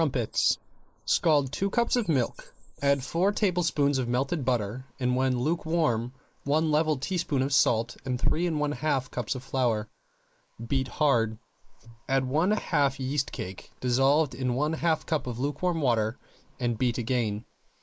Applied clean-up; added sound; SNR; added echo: neural mask model Resemble Enhance denoiser.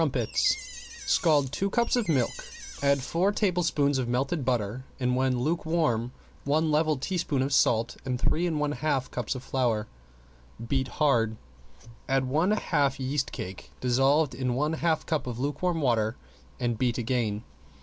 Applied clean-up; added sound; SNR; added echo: none; Door; 16 dB; none.